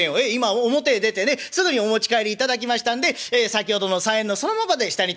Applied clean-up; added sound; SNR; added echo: none; none; none; none.